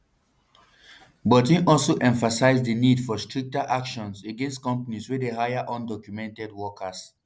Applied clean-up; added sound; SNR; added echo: none; none; none; none.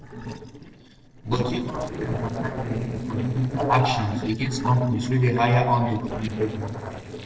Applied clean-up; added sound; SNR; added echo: neural separator model SepFormer DNS4.